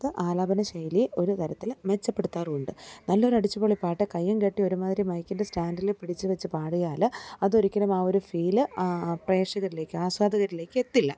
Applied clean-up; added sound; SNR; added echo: none; none; none; none.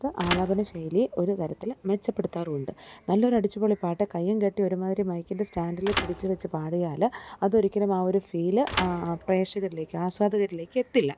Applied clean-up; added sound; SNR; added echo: none; Thump, thud; 10 dB; none.